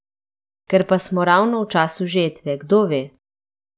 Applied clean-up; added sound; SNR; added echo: none; none; none; none.